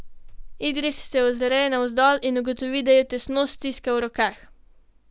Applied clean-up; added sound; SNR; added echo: none; none; none; none.